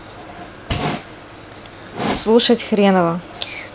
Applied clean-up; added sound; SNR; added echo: none; none; none; none.